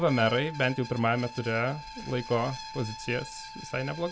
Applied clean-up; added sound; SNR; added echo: none; Wind instrument, woodwind instrument + Screech; 13 dB; none.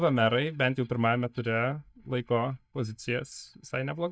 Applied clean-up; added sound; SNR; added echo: neural mask model DeepFilterNet 3.